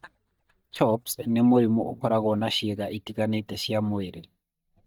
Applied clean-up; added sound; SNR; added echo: neural mask model DeepFilterNet 3.